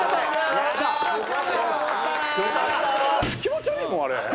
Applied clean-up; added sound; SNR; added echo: none; none; none; none.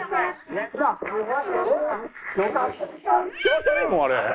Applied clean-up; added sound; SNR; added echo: neural mask model Resemble Enhance denoiser.